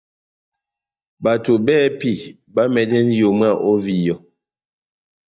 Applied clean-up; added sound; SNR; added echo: neural mask model DeepFilterNet 3.